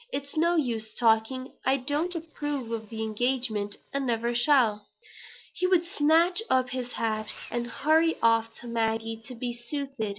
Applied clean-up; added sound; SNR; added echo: neural separator model SepFormer DNS4.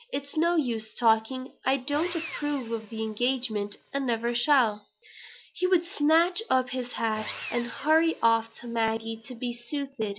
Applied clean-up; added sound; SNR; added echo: none; Sawing; 19 dB; none.